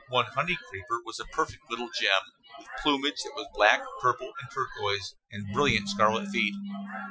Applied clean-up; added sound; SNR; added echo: classical method Wiener filter.